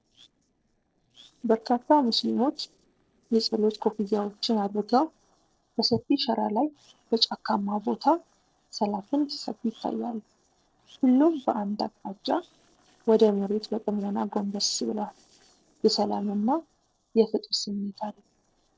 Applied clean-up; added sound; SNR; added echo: neural separator model SepFormer DNS4.